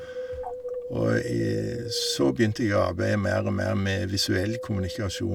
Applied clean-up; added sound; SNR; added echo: none; Wind; 11 dB; none.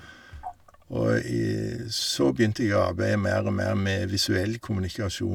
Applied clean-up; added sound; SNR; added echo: none; none; none; none.